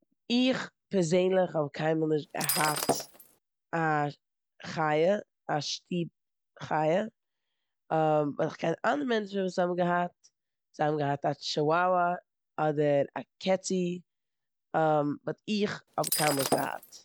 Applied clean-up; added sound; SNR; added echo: none; Shatter; 3 dB; none.